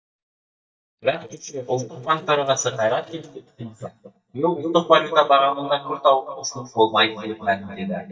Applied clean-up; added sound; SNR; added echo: neural mask model DeepFilterNet 3.